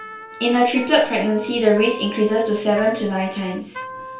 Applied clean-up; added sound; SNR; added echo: none; Trumpet; 16 dB; reverberation time 0.3 s.